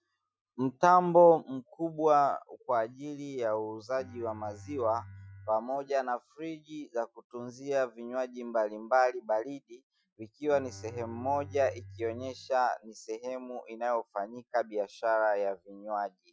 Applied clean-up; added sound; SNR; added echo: classical method Wiener filter.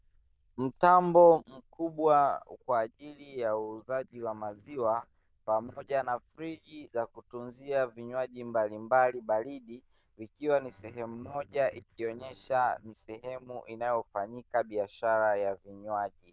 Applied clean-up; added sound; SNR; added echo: neural diffusion model UNIVERSE++.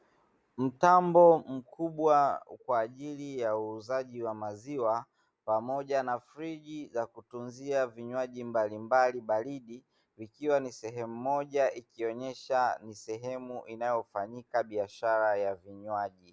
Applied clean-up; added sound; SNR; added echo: none; none; none; none.